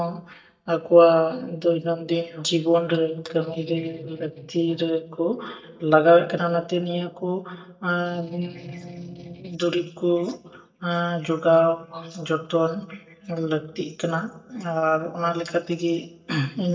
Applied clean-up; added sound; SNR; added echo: neural mask model DeepFilterNet 3.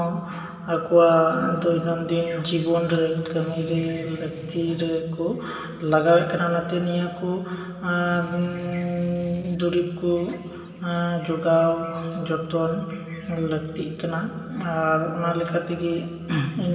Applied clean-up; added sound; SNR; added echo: none; Strum; 16 dB; reverberation time 2.5 s.